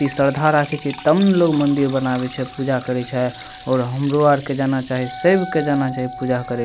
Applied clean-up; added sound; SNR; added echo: none; Wind instrument, woodwind instrument + Liquid; 15 dB; none.